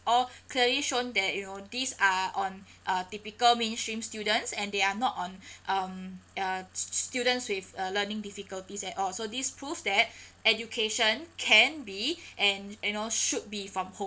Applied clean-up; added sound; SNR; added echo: none; none; none; none.